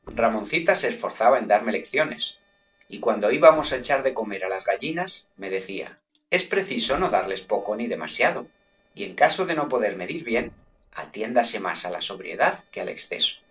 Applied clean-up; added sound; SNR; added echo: neural separator model SepFormer DNS4.